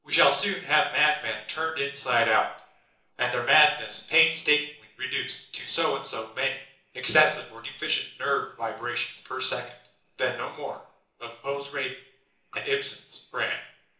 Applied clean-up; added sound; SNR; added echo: none; none; none; reverberation time 0.8 s.